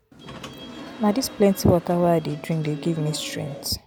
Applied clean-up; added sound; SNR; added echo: none; Subway, metro, underground / Sliding door; 15 dB; none.